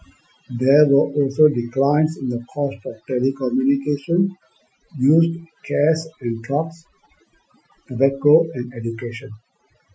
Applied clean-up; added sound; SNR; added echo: classical method Wiener filter.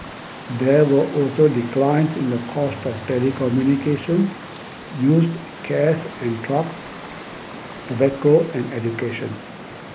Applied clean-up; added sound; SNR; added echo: none; Bowed string instrument + Water; 15 dB; none.